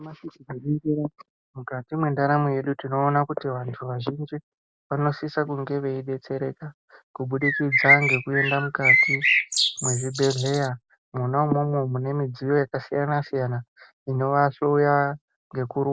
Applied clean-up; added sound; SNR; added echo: none; Bird; -3 dB; none.